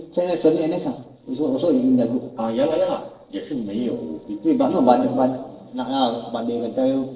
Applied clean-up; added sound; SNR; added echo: neural separator model SepFormer DNS4.